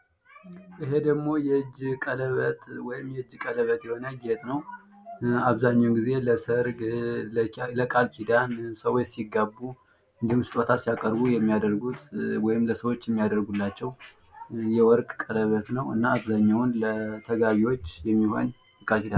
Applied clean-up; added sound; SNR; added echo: none; none; none; none.